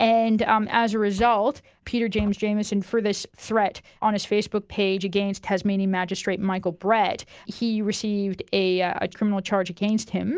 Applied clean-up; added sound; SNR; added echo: none; none; none; none.